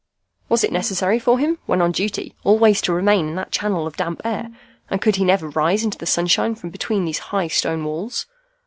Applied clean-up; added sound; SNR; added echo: none; Brass instrument; 17 dB; none.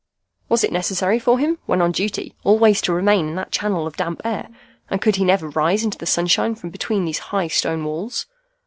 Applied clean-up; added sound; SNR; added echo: neural separator model SepFormer DNS4.